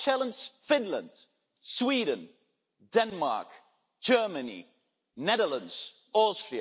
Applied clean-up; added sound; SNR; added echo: none; none; none; none.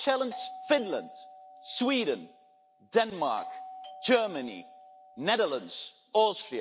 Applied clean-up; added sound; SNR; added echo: none; Doorbell; 17 dB; none.